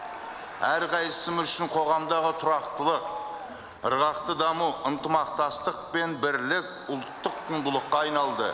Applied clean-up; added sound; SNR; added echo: none; Crowd; 15 dB; none.